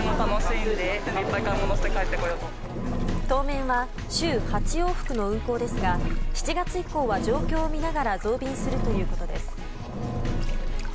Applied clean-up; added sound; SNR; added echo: none; Engine; -2 dB; none.